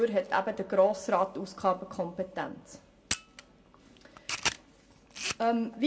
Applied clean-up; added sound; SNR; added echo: none; Camera; 7 dB; reverberation time 0.3 s.